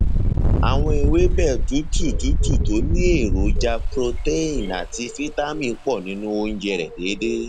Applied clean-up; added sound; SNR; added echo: none; Engine; -3 dB; none.